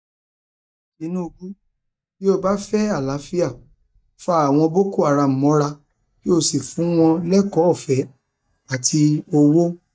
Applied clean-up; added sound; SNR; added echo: neural mask model DeepFilterNet 3.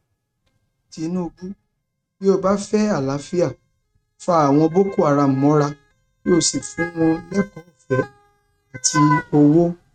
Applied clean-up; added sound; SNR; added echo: neural mask model RNNoise.